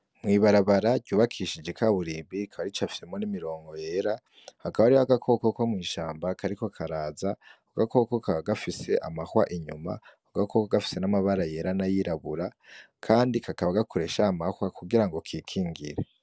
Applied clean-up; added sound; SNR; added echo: none; none; none; none.